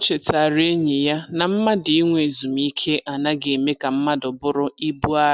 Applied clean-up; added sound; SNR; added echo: none; none; none; none.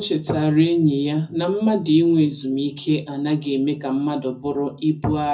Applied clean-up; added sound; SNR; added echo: none; none; none; reverberation time 0.4 s.